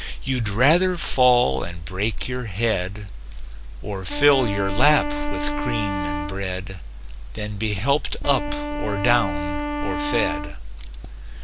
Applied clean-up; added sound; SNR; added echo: none; Wind instrument, woodwind instrument; 7 dB; none.